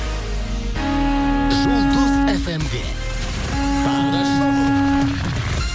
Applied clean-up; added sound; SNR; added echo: none; Bowed string instrument; -3 dB; none.